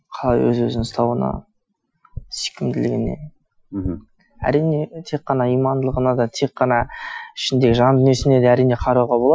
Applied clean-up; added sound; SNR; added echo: classical method Wiener filter.